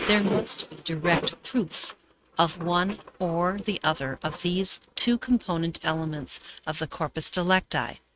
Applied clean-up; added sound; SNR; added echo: neural mask model RNNoise.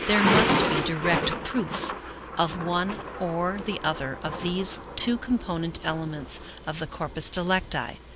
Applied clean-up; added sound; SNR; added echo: none; Thunder; 4 dB; none.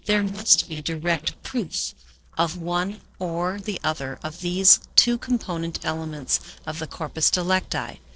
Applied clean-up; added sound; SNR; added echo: neural separator model SepFormer DNS4.